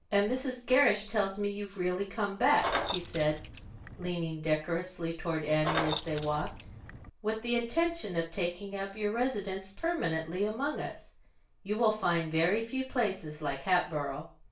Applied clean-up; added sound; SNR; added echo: none; Keys jangling; 5 dB; reverberation time 0.3 s.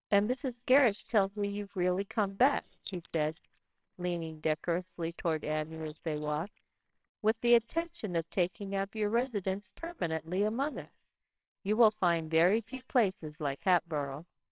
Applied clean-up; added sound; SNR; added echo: neural separator model SepFormer WHAMR!.